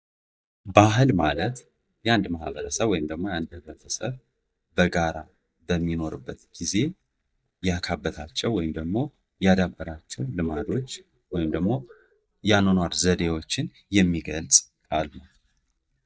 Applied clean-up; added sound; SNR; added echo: neural mask model DeepFilterNet 3.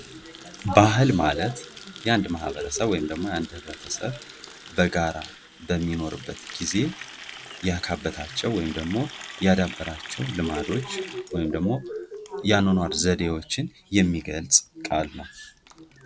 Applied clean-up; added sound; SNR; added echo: none; Water tap, faucet; 17 dB; none.